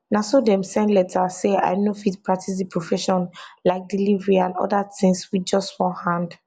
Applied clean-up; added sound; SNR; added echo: none; none; none; none.